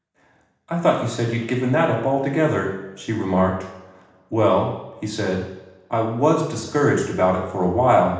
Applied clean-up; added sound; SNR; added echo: none; none; none; reverberation time 0.9 s.